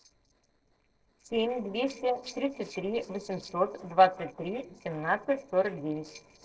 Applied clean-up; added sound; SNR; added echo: neural separator model SepFormer DNS4.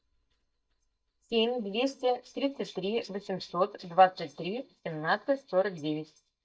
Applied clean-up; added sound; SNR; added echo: neural mask model DeepFilterNet 3.